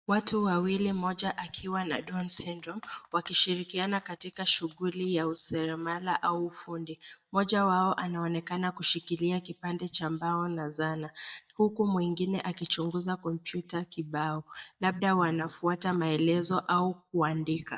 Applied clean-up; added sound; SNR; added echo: neural mask model DeepFilterNet 3.